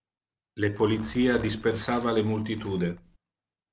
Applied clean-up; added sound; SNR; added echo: none; Zipper (clothing); 18 dB; none.